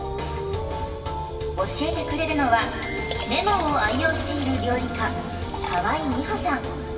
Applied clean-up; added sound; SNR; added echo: none; Liquid; 13 dB; reverberation time 2.4 s.